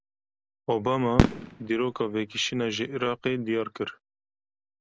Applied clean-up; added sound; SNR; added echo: none; Fireworks; 0 dB; none.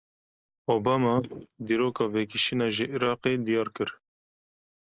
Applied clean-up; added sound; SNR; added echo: neural mask model Resemble Enhance denoiser.